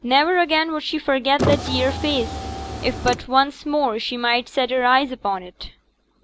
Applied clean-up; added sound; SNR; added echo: none; Car; 4 dB; none.